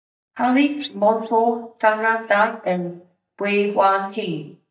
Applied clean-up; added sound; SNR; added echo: neural mask model DeepFilterNet 3.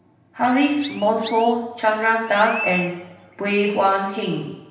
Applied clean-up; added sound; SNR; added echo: none; Chirp, tweet; 13 dB; reverberation time 0.9 s.